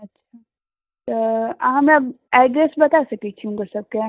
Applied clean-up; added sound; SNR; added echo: neural mask model DeepFilterNet 3.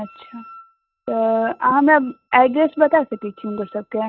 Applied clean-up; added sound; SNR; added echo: neural mask model RNNoise.